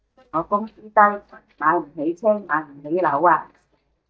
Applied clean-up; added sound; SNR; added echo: neural mask model DeepFilterNet 3.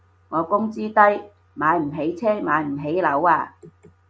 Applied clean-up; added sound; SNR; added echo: none; none; none; none.